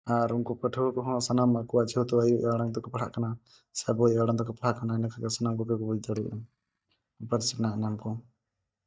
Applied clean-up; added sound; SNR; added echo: neural mask model DeepFilterNet 3.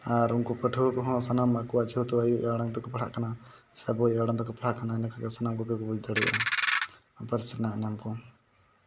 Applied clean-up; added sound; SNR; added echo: none; Ratchet, pawl; -4 dB; none.